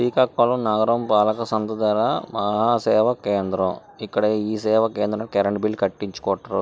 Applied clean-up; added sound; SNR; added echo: none; none; none; none.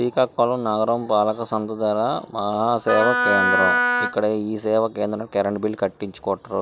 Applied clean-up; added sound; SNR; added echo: none; Wind instrument, woodwind instrument; -1 dB; none.